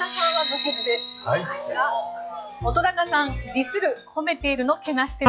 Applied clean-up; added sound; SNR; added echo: classical method log-MMSE.